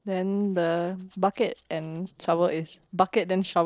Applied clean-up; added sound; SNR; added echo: neural separator model SepFormer DNS4.